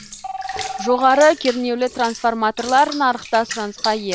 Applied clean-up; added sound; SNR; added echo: none; Telephone + Bathtub (filling or washing) / Water; 12 dB; none.